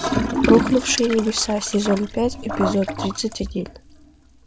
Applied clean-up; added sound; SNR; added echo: none; Toilet flush / Gurgling; 3 dB; none.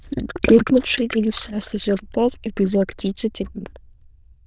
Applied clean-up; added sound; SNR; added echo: neural diffusion model UNIVERSE++.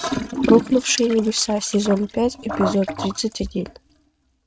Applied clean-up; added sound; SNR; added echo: neural mask model RNNoise.